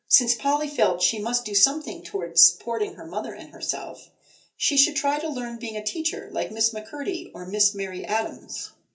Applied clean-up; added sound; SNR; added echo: none; none; none; reverberation time 0.3 s.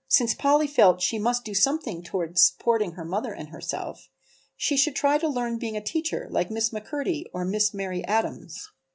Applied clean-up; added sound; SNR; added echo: none; none; none; none.